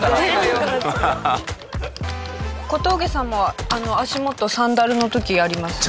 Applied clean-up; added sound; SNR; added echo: none; Typing; 17 dB; none.